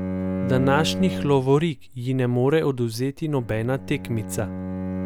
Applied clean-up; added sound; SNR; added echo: none; Bowed string instrument; 7 dB; none.